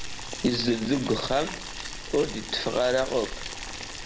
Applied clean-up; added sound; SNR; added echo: none; Boiling; 8 dB; none.